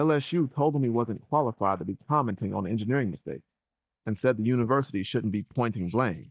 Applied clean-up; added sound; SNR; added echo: neural mask model DeepFilterNet 3.